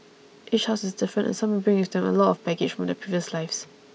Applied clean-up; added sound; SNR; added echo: none; none; none; none.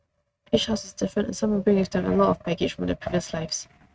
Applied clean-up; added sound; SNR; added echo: neural mask model RNNoise.